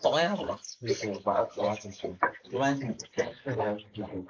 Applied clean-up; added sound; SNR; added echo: neural mask model Resemble Enhance denoiser.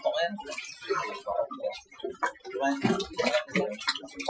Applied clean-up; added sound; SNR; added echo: classical method Wiener filter.